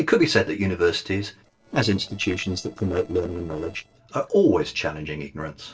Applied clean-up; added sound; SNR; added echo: neural separator model SepFormer DNS4.